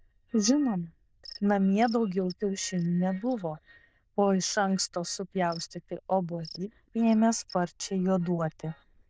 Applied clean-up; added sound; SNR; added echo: neural diffusion model UNIVERSE++.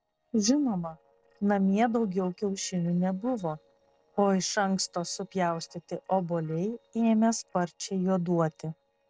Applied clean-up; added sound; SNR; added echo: neural separator model SepFormer DNS4.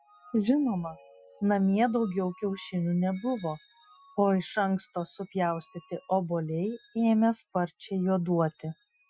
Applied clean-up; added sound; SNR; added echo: classical method Wiener filter.